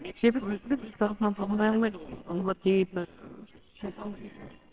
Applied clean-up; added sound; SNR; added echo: neural separator model SepFormer WHAMR!.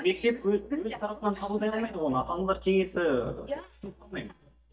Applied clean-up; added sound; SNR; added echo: neural mask model DeepFilterNet 3.